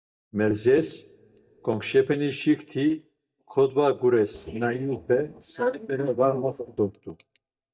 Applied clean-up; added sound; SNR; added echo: neural mask model DeepFilterNet 3.